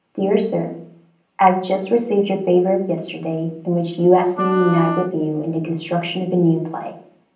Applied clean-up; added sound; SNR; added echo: none; Wind instrument, woodwind instrument; 9 dB; reverberation time 0.6 s.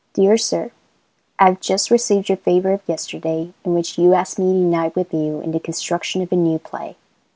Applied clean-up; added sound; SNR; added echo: none; none; none; none.